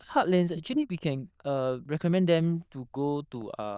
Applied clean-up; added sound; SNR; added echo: neural diffusion model UNIVERSE++.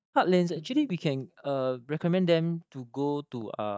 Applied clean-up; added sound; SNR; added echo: neural mask model DeepFilterNet 3.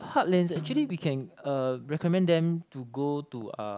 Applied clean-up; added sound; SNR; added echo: none; Snare drum; 15 dB; none.